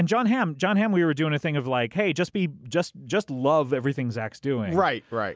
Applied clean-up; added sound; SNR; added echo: none; none; none; none.